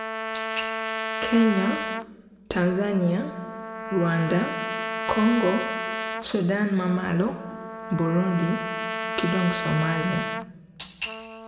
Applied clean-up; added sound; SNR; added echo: none; Trumpet; 6 dB; reverberation time 1.3 s.